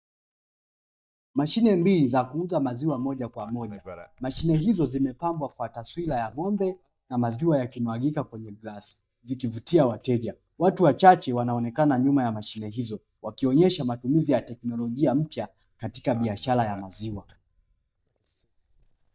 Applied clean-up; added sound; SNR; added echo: neural mask model DeepFilterNet 3.